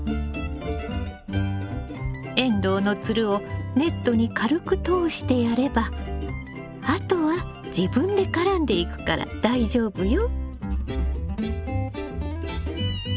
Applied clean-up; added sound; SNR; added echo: none; none; none; none.